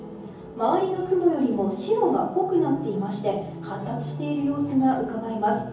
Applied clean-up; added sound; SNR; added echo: none; none; none; reverberation time 0.7 s.